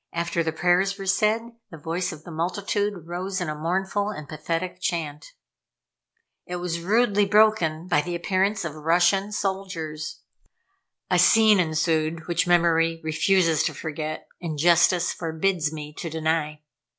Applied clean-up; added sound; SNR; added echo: none; none; none; none.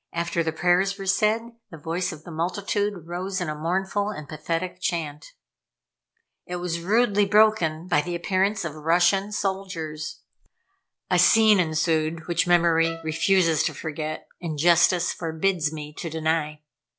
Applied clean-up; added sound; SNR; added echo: none; Bowed string instrument; 18 dB; none.